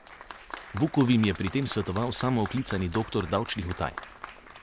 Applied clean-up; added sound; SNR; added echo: none; Applause; 14 dB; none.